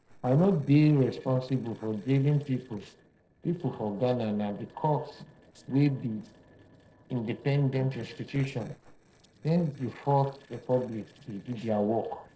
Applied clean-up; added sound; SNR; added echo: neural separator model SepFormer DNS4.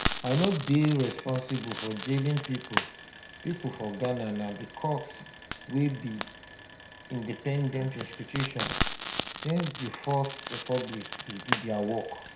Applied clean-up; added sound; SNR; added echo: none; Frying (food); 0 dB; reverberation time 0.5 s.